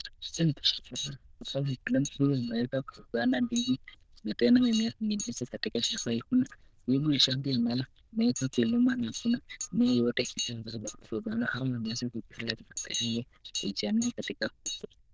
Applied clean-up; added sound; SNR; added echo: neural diffusion model UNIVERSE++.